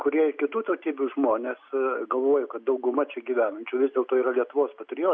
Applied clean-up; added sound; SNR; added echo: none; none; none; none.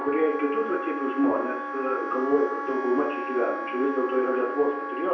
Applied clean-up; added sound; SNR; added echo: none; Wind instrument, woodwind instrument; 6 dB; reverberation time 0.5 s.